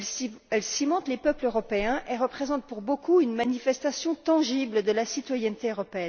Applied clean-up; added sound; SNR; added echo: none; none; none; none.